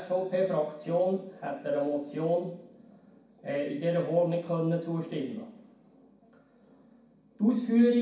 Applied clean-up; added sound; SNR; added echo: none; none; none; reverberation time 0.6 s.